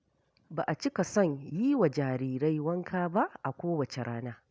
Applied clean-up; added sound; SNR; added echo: none; none; none; none.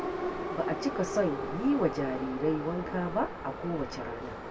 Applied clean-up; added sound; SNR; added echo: none; Subway, metro, underground; 4 dB; reverberation time 0.2 s.